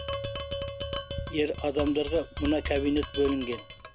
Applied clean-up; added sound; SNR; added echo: none; Tap; 3 dB; none.